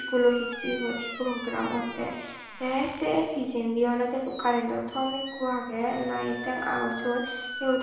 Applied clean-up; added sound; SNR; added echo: none; Squeak; 9 dB; reverberation time 0.9 s.